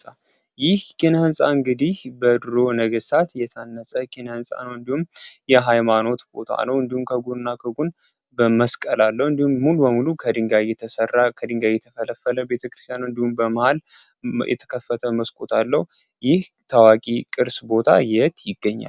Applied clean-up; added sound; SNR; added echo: none; none; none; none.